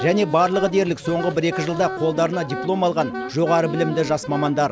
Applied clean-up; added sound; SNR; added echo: none; Wind instrument, woodwind instrument; 10 dB; none.